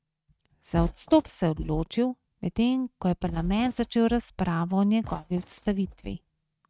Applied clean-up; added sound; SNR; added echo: neural mask model RNNoise.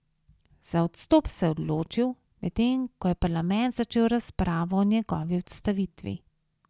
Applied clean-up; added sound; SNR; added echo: none; none; none; none.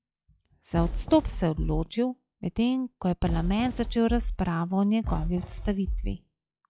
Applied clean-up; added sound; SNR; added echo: classical method log-MMSE.